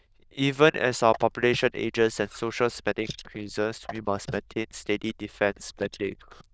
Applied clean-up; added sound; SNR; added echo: neural diffusion model UNIVERSE++.